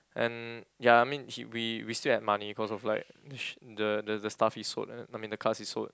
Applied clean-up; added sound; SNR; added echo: none; none; none; none.